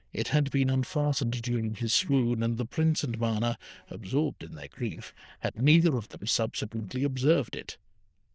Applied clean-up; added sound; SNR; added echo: neural diffusion model UNIVERSE++.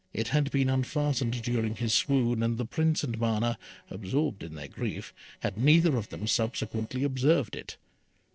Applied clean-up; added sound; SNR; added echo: neural separator model SepFormer DNS4.